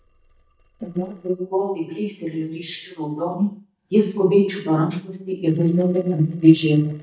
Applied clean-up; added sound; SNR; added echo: neural mask model DeepFilterNet 3.